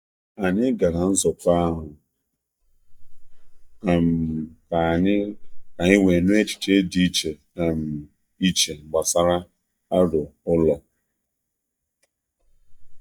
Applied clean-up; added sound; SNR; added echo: neural mask model DeepFilterNet 3.